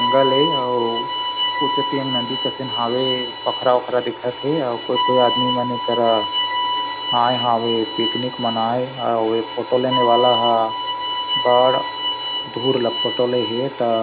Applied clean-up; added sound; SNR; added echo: none; Bowed string instrument; 1 dB; none.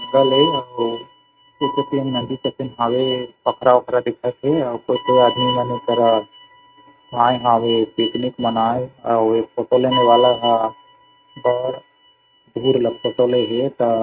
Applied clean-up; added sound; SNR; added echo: neural mask model RNNoise.